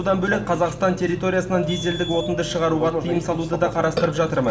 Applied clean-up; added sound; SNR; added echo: none; Burping, eructation; 10 dB; reverberation time 1.6 s.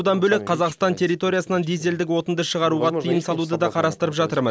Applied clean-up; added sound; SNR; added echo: none; none; none; none.